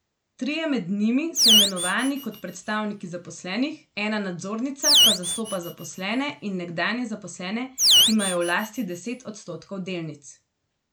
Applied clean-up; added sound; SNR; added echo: none; Animal; -3 dB; none.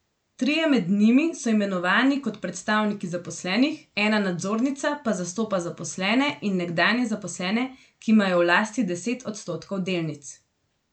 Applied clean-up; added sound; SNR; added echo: none; none; none; none.